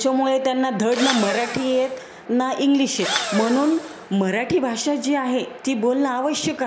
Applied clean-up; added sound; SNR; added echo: none; Engine / Drill; 7 dB; none.